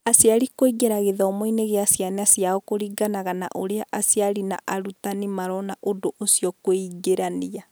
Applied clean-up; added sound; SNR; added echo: none; none; none; none.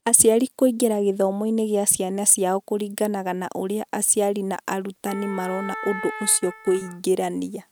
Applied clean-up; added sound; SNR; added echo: neural mask model RNNoise.